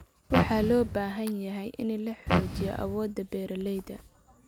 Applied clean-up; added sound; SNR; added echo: none; Fart; -1 dB; none.